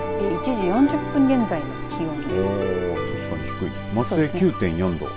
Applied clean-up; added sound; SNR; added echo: none; Bowed string instrument; 17 dB; none.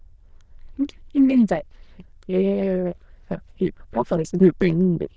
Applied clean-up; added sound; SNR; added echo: neural diffusion model UNIVERSE++.